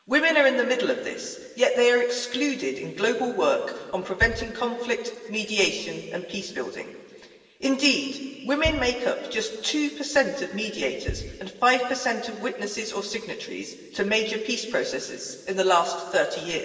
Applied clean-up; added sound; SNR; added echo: none; Bass drum; 14 dB; reverberation time 1.9 s.